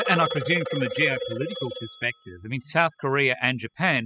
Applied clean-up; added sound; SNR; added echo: classical method spectral subtraction.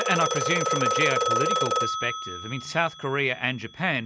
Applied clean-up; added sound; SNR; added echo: none; Telephone; 0 dB; none.